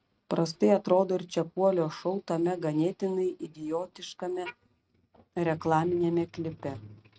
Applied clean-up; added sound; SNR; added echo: neural mask model RNNoise.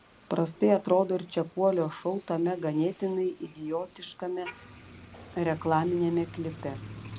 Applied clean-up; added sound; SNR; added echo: none; Motor vehicle (road); 18 dB; none.